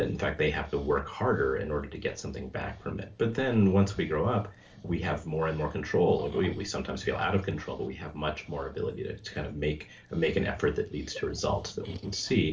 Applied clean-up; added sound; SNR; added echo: neural separator model SepFormer DNS4.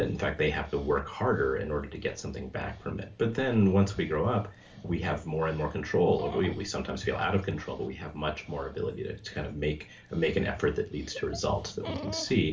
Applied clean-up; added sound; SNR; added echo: none; Dog; 18 dB; reverberation time 0.2 s.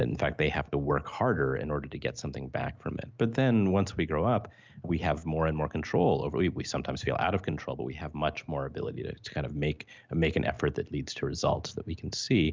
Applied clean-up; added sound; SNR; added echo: none; none; none; none.